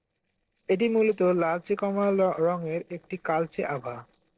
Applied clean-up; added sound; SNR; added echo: neural separator model SepFormer DNS4.